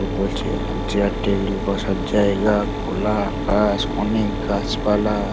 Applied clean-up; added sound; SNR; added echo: none; Mechanisms; 3 dB; none.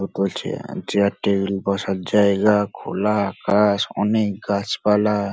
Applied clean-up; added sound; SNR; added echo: none; none; none; none.